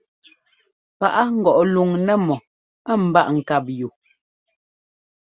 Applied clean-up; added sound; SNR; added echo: none; none; none; none.